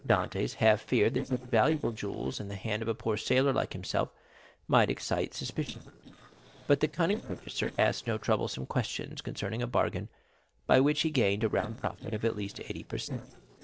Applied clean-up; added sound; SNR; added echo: neural separator model SepFormer DNS4.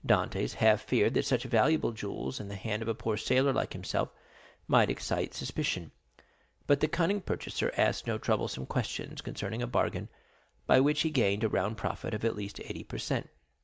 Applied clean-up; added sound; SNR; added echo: none; none; none; none.